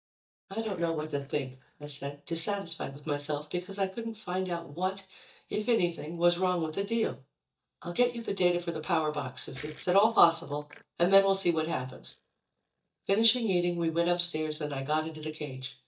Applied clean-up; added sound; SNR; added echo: neural mask model DeepFilterNet 3.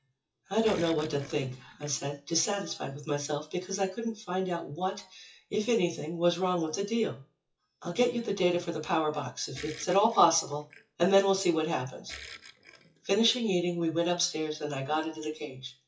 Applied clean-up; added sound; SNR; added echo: classical method WPE with log-MMSE.